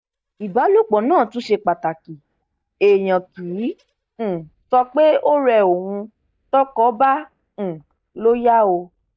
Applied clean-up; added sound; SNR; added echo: neural mask model DeepFilterNet 3.